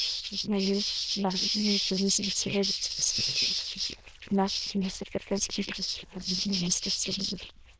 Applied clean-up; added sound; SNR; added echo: neural diffusion model UNIVERSE++.